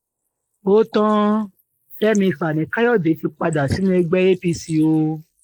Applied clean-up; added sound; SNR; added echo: neural mask model Resemble Enhance denoiser.